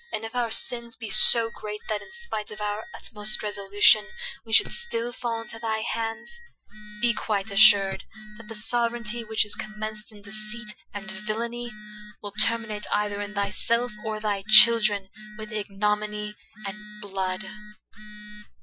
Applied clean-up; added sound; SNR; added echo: classical method Wiener filter.